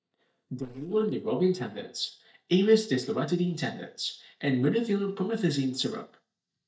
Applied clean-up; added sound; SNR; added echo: neural mask model DeepFilterNet 3.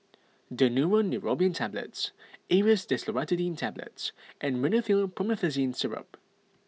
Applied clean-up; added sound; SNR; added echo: none; none; none; none.